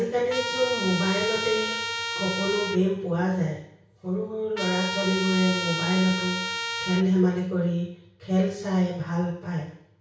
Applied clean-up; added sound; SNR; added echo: none; Trumpet; 4 dB; reverberation time 0.6 s.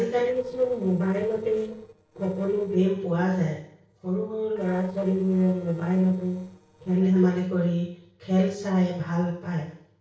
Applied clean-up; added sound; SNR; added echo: neural separator model SepFormer DNS4.